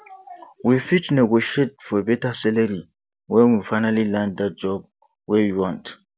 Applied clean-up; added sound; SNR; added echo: none; none; none; none.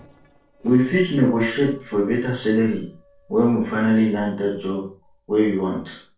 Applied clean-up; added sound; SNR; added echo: neural separator model SepFormer DNS4.